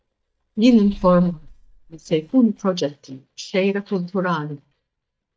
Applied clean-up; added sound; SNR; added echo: neural mask model DeepFilterNet 3.